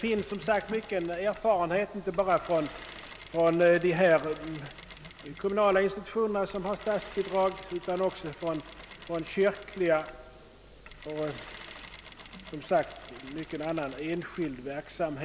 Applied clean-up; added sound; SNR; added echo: none; Mechanisms; 16 dB; none.